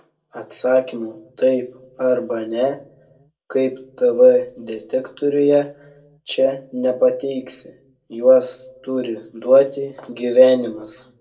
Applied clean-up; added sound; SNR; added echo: none; none; none; reverberation time 0.2 s.